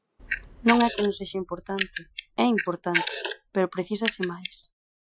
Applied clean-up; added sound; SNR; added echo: classical method Wiener filter.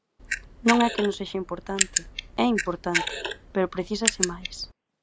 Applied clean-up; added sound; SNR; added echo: none; Camera; 2 dB; none.